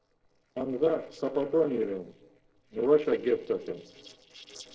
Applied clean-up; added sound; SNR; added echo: neural separator model SepFormer DNS4.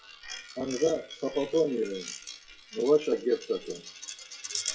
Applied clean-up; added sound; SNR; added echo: classical method WPE with log-MMSE.